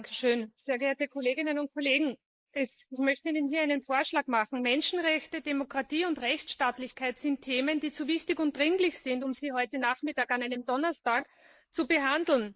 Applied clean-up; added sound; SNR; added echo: neural mask model Resemble Enhance denoiser.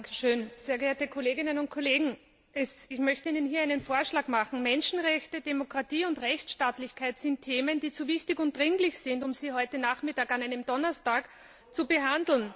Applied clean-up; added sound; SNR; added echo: none; none; none; none.